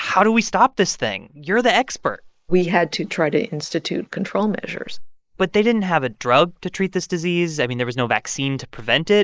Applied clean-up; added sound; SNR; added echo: neural mask model Resemble Enhance denoiser.